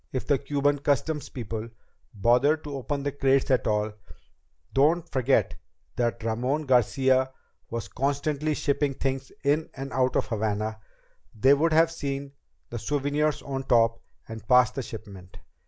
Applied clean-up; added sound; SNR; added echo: none; none; none; none.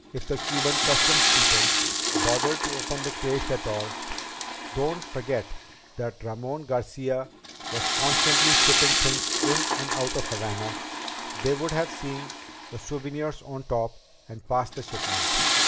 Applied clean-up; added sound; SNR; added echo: none; Toilet flush / Water; -4 dB; none.